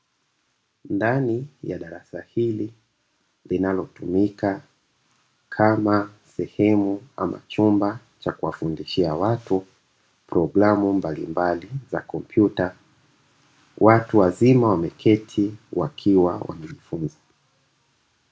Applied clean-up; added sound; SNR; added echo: none; none; none; none.